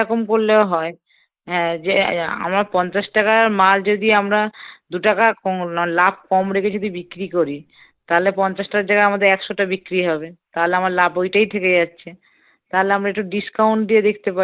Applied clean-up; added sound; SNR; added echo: neural mask model Resemble Enhance denoiser.